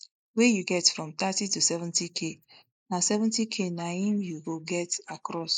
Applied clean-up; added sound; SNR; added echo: neural mask model Resemble Enhance denoiser.